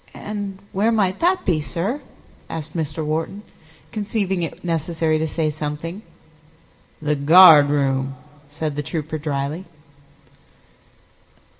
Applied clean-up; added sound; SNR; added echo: none; none; none; reverberation time 1.0 s.